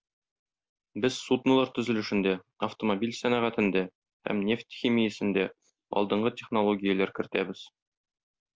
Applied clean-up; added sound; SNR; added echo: none; none; none; none.